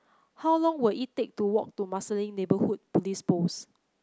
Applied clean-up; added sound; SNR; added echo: none; none; none; none.